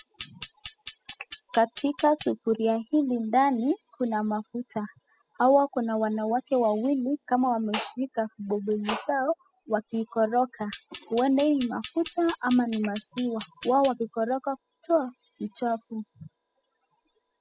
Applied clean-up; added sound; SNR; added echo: classical method spectral subtraction.